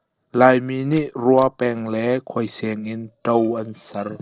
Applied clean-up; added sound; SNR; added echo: neural separator model SepFormer DNS4.